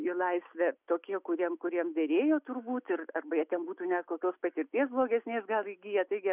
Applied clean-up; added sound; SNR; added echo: none; none; none; none.